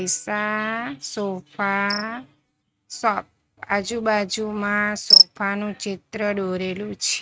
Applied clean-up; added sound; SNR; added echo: neural mask model RNNoise.